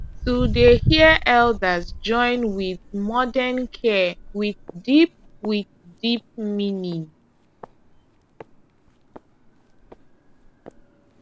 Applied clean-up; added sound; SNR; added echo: none; Walk, footsteps; 10 dB; none.